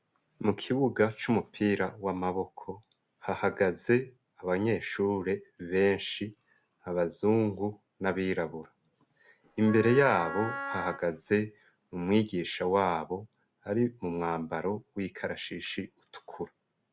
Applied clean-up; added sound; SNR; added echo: none; Wind instrument, woodwind instrument; 8 dB; none.